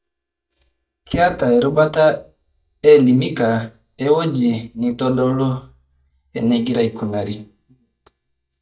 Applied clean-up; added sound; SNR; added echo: neural mask model DeepFilterNet 3.